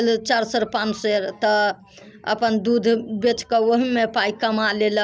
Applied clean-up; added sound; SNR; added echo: none; none; none; none.